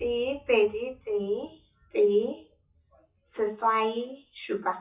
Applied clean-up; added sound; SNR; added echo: classical method WPE with log-MMSE.